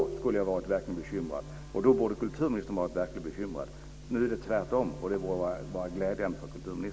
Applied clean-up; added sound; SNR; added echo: none; Bowed string instrument; 20 dB; none.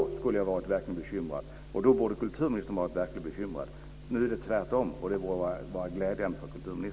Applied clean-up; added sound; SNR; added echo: none; none; none; none.